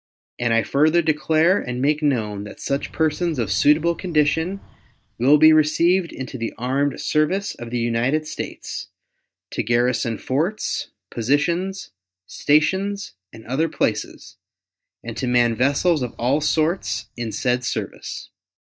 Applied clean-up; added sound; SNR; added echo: neural mask model DeepFilterNet 3.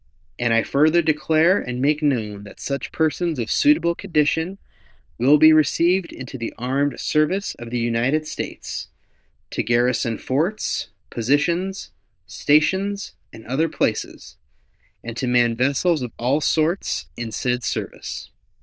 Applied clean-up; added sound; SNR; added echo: neural diffusion model UNIVERSE++.